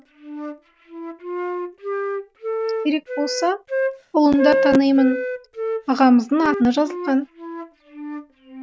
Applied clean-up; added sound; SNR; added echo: none; Wind instrument, woodwind instrument; 5 dB; none.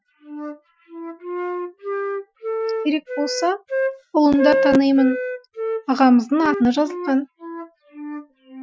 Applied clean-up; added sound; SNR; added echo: classical method Wiener filter.